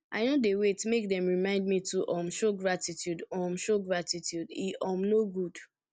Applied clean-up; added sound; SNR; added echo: none; none; none; none.